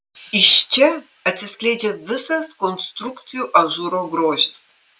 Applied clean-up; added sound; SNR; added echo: none; none; none; none.